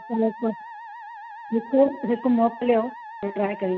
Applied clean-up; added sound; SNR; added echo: none; Musical instrument; 15 dB; none.